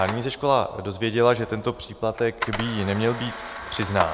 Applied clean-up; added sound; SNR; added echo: none; Camera; 11 dB; none.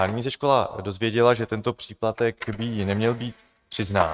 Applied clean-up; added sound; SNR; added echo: neural mask model RNNoise.